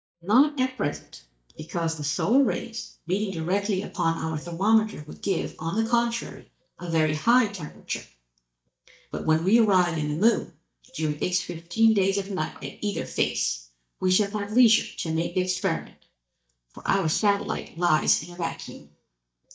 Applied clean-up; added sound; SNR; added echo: neural mask model DeepFilterNet 3.